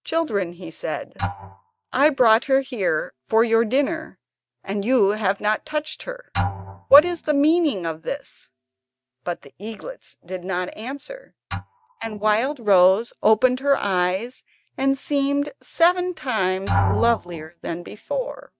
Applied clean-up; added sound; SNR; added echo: neural mask model RNNoise.